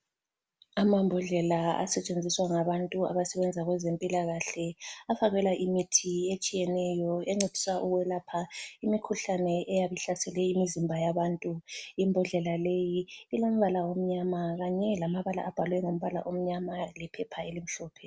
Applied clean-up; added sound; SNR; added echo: none; none; none; none.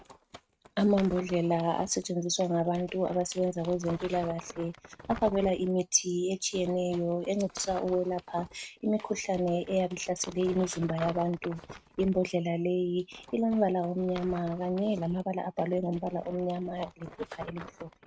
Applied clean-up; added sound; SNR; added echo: neural mask model RNNoise.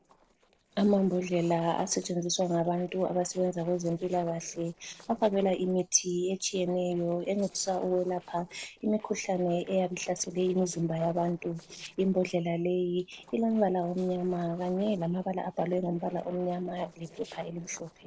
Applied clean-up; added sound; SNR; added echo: neural separator model SepFormer DNS4.